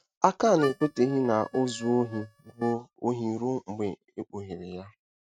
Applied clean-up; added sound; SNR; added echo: neural mask model RNNoise.